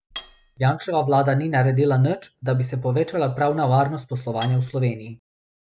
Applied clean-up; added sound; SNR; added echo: none; Cutlery, silverware; 14 dB; none.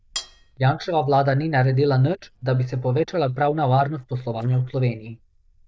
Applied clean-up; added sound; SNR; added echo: neural diffusion model UNIVERSE++.